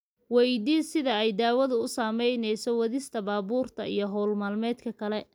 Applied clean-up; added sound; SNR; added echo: none; none; none; none.